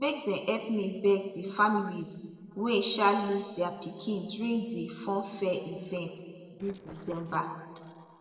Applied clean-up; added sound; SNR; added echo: neural separator model SepFormer DNS4.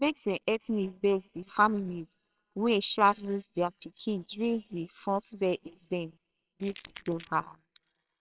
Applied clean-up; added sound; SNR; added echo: neural separator model SepFormer WHAMR!.